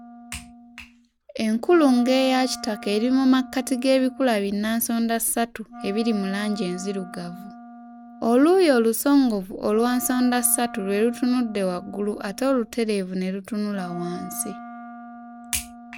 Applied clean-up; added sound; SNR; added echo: none; Wind instrument, woodwind instrument; 17 dB; none.